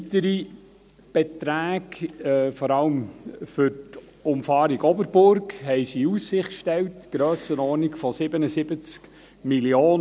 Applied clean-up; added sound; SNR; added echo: none; none; none; none.